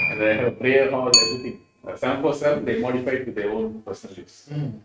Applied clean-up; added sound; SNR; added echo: neural mask model RNNoise.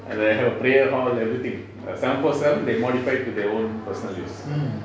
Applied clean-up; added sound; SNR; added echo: none; none; none; none.